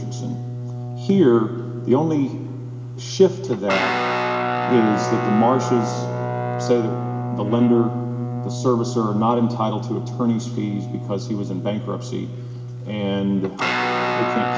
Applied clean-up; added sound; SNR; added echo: none; Guitar; 3 dB; none.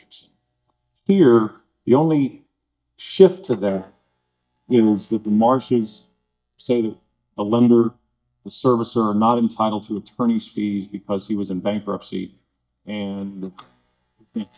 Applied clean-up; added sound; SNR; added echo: neural mask model DeepFilterNet 3.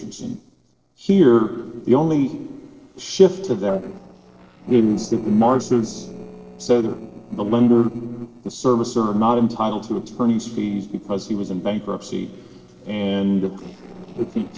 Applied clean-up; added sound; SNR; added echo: neural separator model SepFormer DNS4.